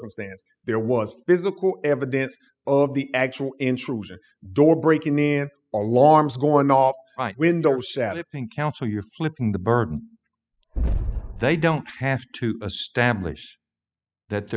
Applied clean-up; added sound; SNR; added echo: classical method spectral subtraction.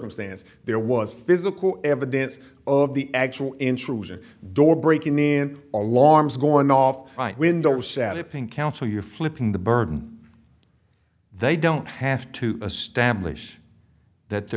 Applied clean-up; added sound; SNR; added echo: none; none; none; none.